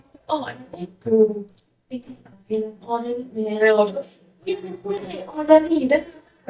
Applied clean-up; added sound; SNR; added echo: neural mask model DeepFilterNet 3.